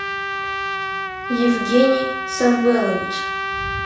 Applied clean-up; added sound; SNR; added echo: none; Trumpet; 5 dB; reverberation time 0.6 s.